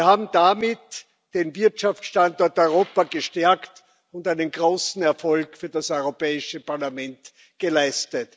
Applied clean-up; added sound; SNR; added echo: none; none; none; none.